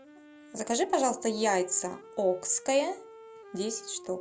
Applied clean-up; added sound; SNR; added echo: none; Wind instrument, woodwind instrument; 19 dB; none.